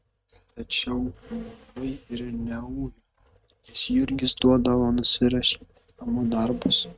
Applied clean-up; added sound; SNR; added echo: neural mask model RNNoise.